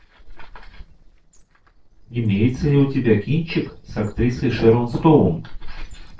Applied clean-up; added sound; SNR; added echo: neural separator model SepFormer DNS4.